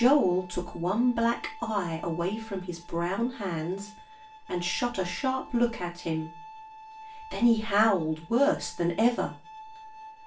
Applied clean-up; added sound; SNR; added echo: none; Bowed string instrument; 19 dB; reverberation time 0.3 s.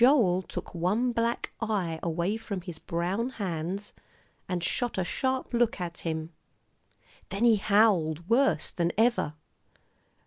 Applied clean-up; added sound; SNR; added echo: none; none; none; none.